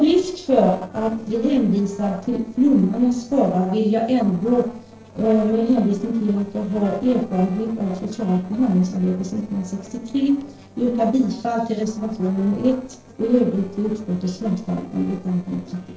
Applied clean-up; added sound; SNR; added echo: neural separator model SepFormer DNS4.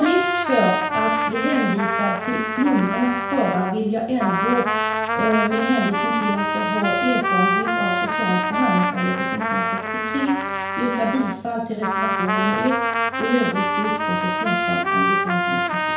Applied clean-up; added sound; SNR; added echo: none; Trumpet; -1 dB; reverberation time 0.5 s.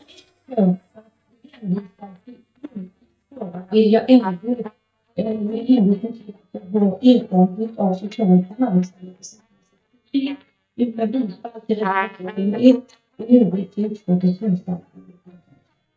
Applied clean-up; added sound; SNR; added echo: neural mask model DeepFilterNet 3.